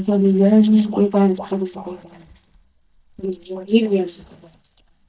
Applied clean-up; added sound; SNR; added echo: neural mask model DeepFilterNet 3.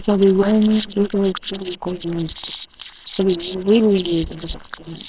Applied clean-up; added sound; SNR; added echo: neural separator model SepFormer WHAMR!.